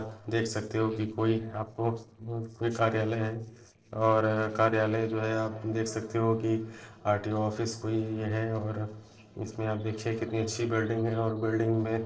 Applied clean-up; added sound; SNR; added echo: neural separator model SepFormer DNS4.